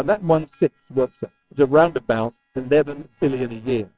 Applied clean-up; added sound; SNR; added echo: neural separator model SepFormer WHAMR!.